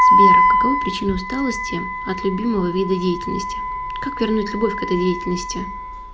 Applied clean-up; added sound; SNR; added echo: none; Wind instrument, woodwind instrument; -3 dB; none.